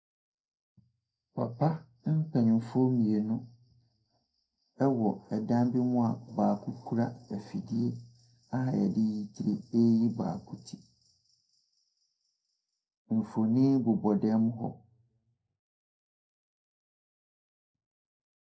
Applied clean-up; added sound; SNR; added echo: none; none; none; reverberation time 0.2 s.